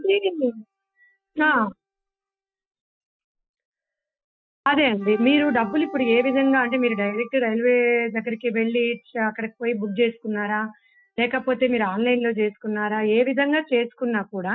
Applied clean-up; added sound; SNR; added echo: classical method Wiener filter.